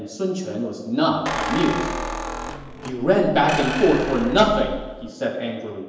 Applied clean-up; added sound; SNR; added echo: none; Squeak; 7 dB; reverberation time 1.0 s.